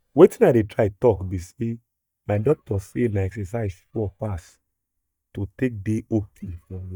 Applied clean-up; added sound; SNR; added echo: neural mask model DeepFilterNet 3.